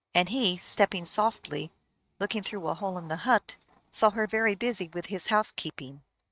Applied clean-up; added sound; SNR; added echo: neural mask model RNNoise.